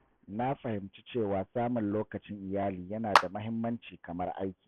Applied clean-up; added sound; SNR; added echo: none; Clapping; -2 dB; none.